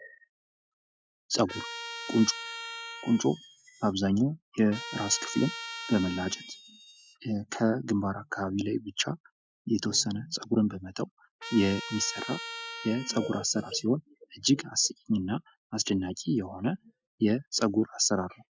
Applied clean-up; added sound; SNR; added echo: classical method Wiener filter.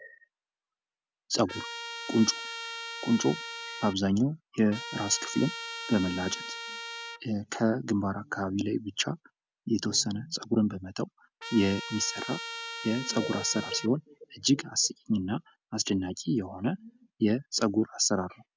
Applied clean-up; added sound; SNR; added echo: none; Trumpet; 9 dB; none.